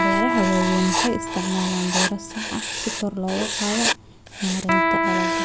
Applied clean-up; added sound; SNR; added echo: none; Electric guitar + Writing; -1 dB; none.